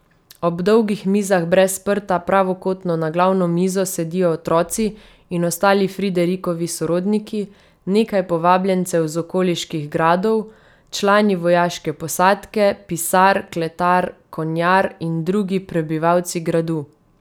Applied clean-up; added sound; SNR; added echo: none; none; none; none.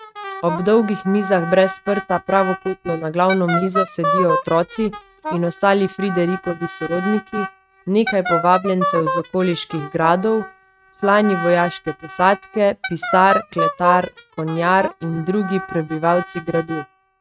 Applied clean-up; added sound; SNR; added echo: neural mask model RNNoise.